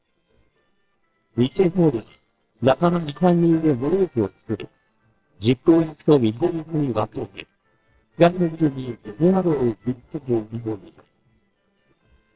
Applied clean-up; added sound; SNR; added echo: neural separator model SepFormer WHAMR!.